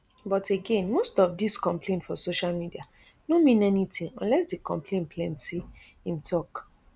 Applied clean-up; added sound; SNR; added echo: none; none; none; none.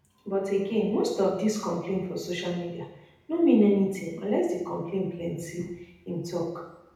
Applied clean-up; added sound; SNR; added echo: none; none; none; reverberation time 0.8 s.